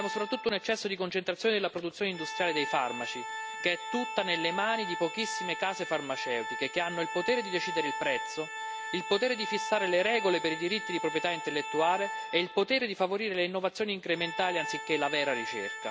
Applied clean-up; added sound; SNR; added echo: none; Organ; 7 dB; none.